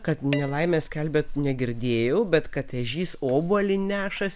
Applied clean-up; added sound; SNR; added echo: none; Dishes, pots, and pans; 18 dB; none.